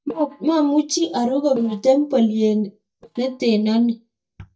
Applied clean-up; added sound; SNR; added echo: neural mask model DeepFilterNet 3.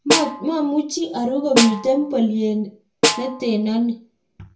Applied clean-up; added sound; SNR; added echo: none; Snare drum; 4 dB; reverberation time 0.3 s.